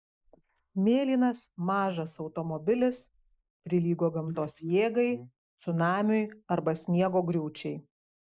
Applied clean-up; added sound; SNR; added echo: neural mask model Resemble Enhance denoiser.